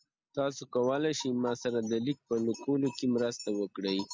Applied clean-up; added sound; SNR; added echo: none; none; none; none.